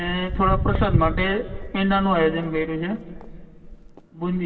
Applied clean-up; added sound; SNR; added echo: none; Walk, footsteps; 4 dB; reverberation time 2.7 s.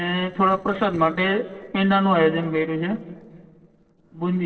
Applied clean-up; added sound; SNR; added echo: neural separator model SepFormer DNS4.